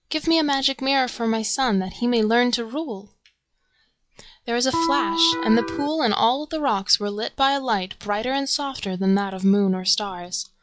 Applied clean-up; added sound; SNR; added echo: classical method log-MMSE.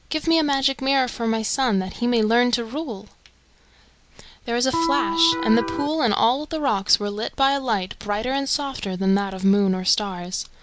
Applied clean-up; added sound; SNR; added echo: none; Electric guitar; 2 dB; none.